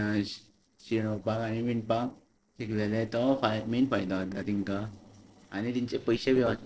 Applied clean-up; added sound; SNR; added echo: neural separator model SepFormer DNS4.